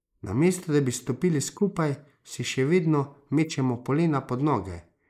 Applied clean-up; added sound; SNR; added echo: neural mask model Resemble Enhance denoiser.